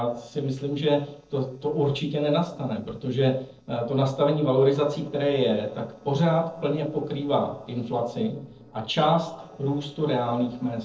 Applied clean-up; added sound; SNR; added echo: neural separator model SepFormer DNS4.